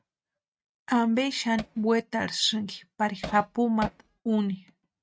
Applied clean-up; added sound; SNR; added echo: neural mask model RNNoise.